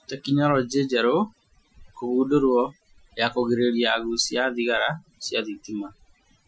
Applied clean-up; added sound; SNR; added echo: classical method Wiener filter.